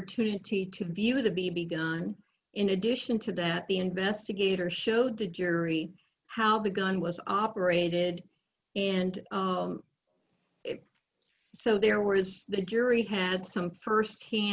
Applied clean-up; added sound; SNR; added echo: none; none; none; none.